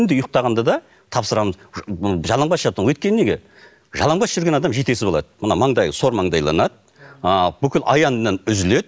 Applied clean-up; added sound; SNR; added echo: none; none; none; none.